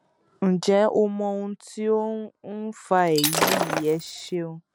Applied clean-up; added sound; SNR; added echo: none; Shatter; 1 dB; none.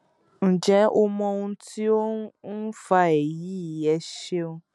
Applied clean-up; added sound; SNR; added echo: none; none; none; none.